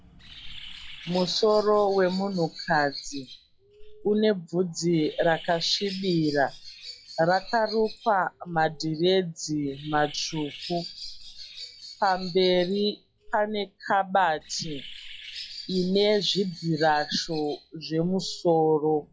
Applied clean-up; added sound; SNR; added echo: classical method log-MMSE.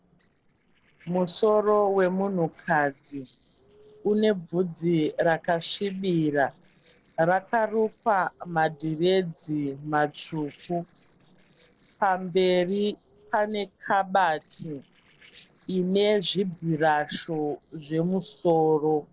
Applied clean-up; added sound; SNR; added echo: neural separator model SepFormer DNS4.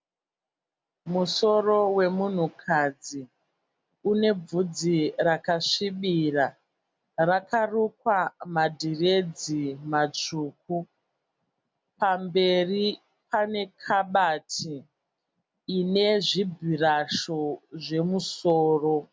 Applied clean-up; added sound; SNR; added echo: none; none; none; none.